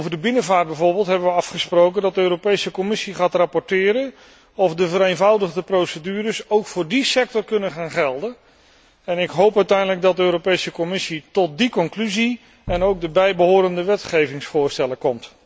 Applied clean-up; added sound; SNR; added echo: none; Bass drum; 15 dB; none.